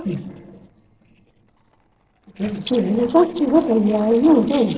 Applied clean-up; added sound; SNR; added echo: neural separator model SepFormer DNS4.